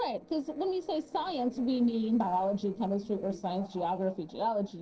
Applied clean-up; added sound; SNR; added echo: neural separator model SepFormer DNS4.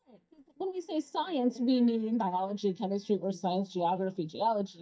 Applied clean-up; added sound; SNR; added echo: neural mask model DeepFilterNet 3.